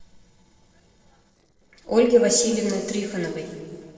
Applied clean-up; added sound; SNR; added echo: neural separator model SepFormer DNS4.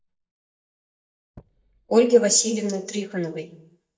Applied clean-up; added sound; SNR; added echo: neural mask model DeepFilterNet 3.